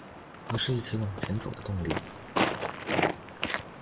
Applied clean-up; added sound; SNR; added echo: none; Walk, footsteps; -2 dB; reverberation time 1.0 s.